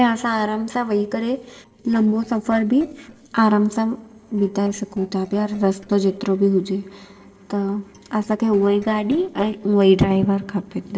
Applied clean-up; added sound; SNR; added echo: neural separator model SepFormer DNS4.